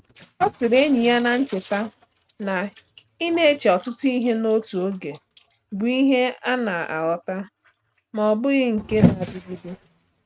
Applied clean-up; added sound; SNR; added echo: neural mask model RNNoise.